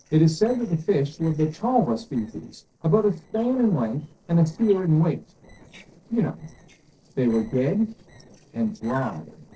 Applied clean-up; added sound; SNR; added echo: neural separator model SepFormer DNS4.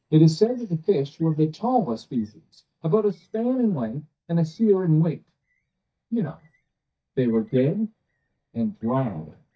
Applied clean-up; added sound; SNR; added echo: neural mask model DeepFilterNet 3.